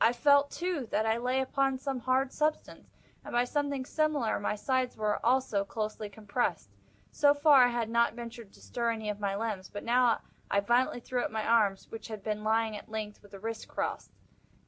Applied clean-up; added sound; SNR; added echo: none; none; none; none.